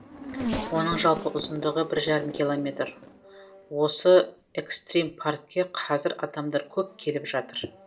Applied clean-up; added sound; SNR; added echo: none; Race car, auto racing / Accelerating, revving, vroom; 13 dB; reverberation time 0.2 s.